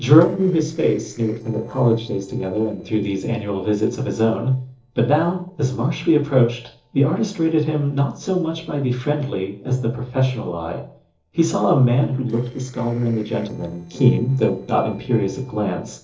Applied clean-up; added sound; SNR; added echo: neural separator model SepFormer DNS4.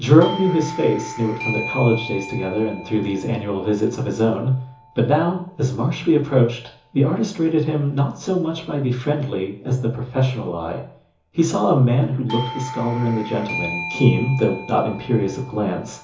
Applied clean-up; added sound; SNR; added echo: none; Doorbell; 14 dB; reverberation time 0.7 s.